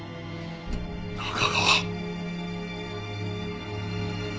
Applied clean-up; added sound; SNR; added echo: none; Guitar; 20 dB; none.